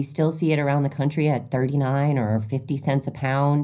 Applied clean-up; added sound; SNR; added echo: none; none; none; reverberation time 0.5 s.